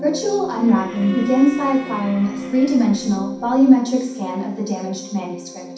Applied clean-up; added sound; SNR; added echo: none; Bowed string instrument; 19 dB; reverberation time 0.6 s.